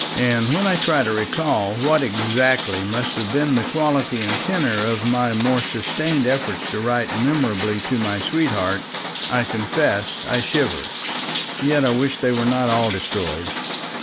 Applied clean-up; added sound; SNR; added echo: none; Rain; 7 dB; none.